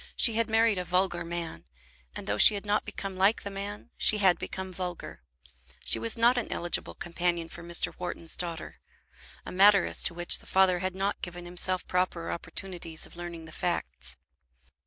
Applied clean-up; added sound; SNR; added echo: none; none; none; none.